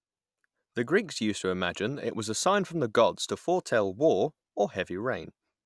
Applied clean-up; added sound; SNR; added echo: none; none; none; none.